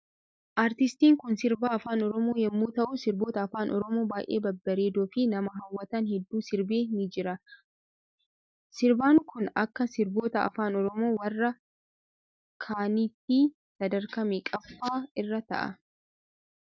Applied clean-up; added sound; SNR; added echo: none; none; none; none.